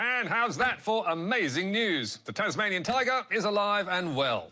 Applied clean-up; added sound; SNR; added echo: neural mask model Resemble Enhance denoiser.